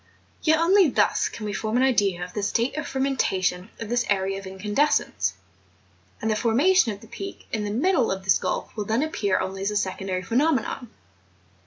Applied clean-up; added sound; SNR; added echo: none; none; none; none.